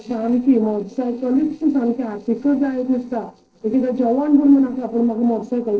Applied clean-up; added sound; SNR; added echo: neural separator model SepFormer DNS4.